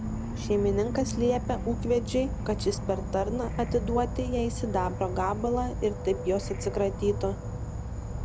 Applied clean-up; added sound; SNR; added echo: none; Insect / Frog; 4 dB; none.